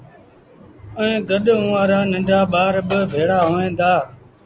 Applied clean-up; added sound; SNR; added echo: none; none; none; none.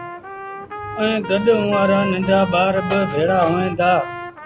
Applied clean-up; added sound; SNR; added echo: none; Trumpet; 11 dB; none.